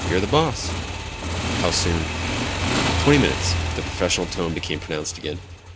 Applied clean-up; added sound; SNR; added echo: none; Motorcycle / Engine; 1 dB; none.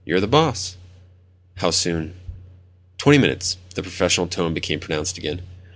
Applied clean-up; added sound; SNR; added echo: none; none; none; none.